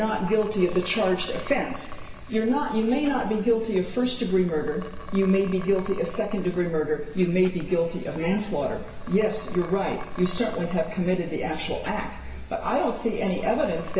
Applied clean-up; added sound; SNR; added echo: none; Liquid; 11 dB; reverberation time 1.1 s.